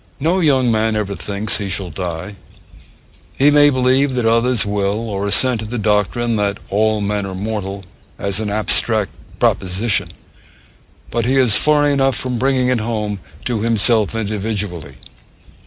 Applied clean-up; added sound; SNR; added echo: none; none; none; none.